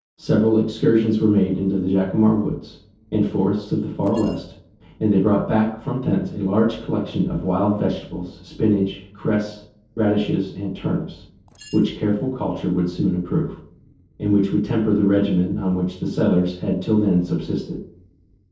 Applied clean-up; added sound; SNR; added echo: neural separator model SepFormer DNS4.